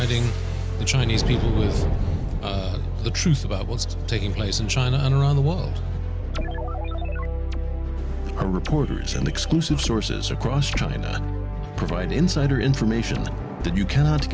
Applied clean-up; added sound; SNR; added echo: none; none; none; none.